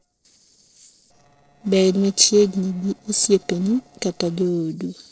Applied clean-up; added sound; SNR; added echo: neural separator model SepFormer DNS4.